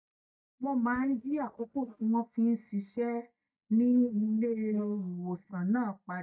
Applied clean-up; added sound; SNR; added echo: neural mask model DeepFilterNet 3.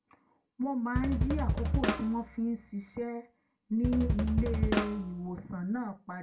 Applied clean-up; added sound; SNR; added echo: none; Drum kit; -2 dB; reverberation time 0.2 s.